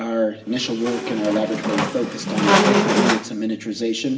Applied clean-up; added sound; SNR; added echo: none; Squeak; -2 dB; reverberation time 0.7 s.